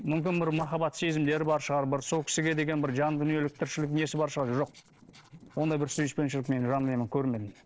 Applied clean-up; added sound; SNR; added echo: neural separator model SepFormer DNS4.